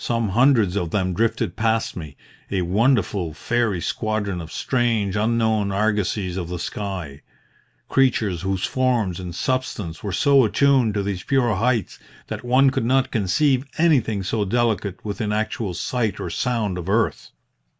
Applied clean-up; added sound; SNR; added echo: none; none; none; none.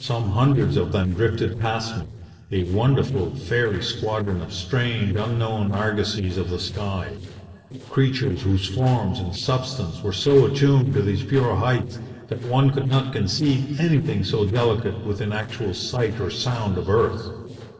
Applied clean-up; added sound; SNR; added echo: neural separator model SepFormer DNS4.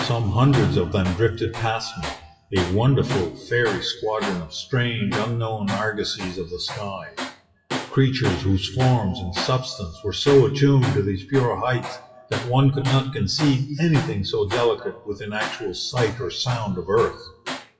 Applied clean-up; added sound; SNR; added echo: classical method WPE with log-MMSE.